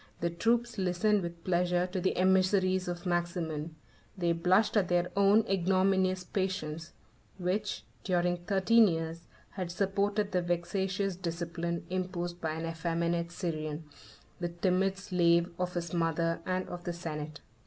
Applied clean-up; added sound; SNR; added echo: none; none; none; none.